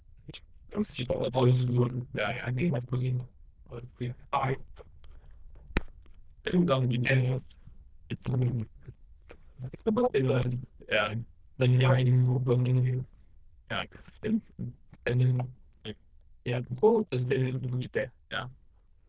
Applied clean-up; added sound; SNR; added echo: neural diffusion model UNIVERSE++.